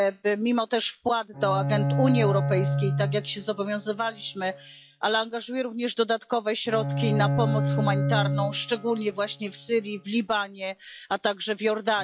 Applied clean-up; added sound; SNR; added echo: classical method log-MMSE.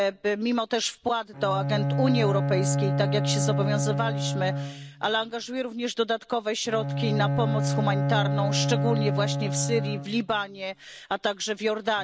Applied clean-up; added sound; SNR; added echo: none; Bowed string instrument; 0 dB; none.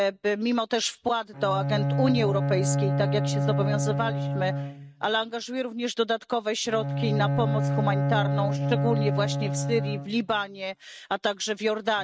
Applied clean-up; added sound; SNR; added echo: neural mask model RNNoise.